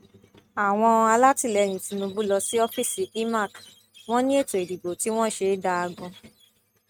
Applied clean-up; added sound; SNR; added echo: neural mask model RNNoise.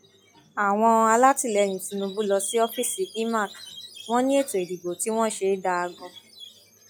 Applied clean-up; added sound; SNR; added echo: classical method log-MMSE.